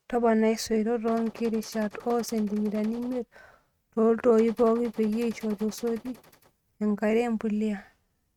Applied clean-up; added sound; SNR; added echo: neural mask model RNNoise.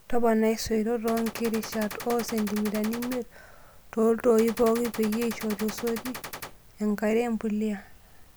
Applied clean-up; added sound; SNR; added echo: none; Gunshot, gunfire; 12 dB; none.